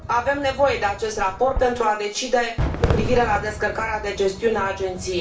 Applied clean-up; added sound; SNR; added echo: none; Fireworks; 7 dB; reverberation time 0.3 s.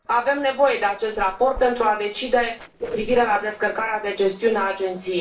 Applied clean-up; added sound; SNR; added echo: neural separator model SepFormer DNS4.